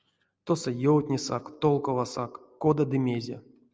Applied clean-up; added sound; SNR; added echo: none; none; none; none.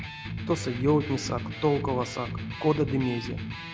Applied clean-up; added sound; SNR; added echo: none; Electric guitar; 7 dB; none.